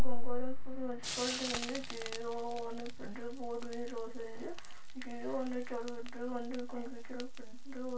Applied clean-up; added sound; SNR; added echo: none; Frying (food); 17 dB; reverberation time 0.2 s.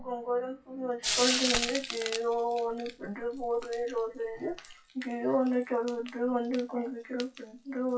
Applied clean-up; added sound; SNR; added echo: classical method WPE with log-MMSE.